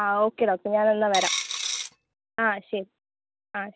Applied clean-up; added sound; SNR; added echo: none; Coin (dropping); 3 dB; none.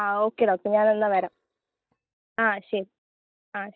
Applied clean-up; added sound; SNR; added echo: neural mask model DeepFilterNet 3.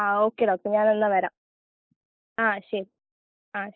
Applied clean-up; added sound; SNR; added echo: neural mask model Resemble Enhance denoiser.